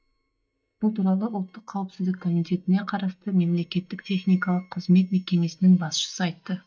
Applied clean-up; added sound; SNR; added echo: neural mask model DeepFilterNet 3.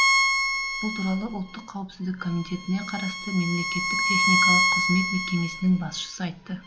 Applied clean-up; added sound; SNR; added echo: none; Bowed string instrument; -3 dB; none.